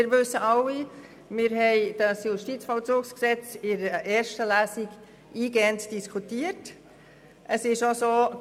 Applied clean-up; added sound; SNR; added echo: none; none; none; none.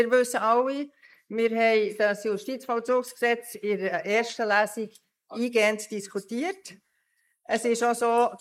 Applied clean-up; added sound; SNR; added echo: neural mask model Resemble Enhance denoiser.